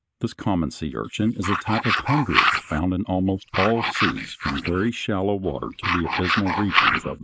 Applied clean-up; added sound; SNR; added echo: neural mask model Resemble Enhance denoiser.